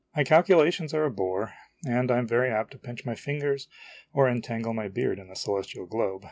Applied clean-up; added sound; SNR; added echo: none; none; none; none.